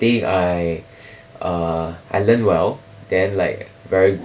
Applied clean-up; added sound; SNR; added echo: none; none; none; none.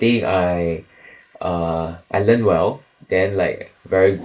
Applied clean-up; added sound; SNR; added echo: neural mask model Resemble Enhance denoiser.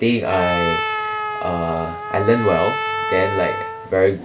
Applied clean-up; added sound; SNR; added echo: none; Trumpet; 4 dB; none.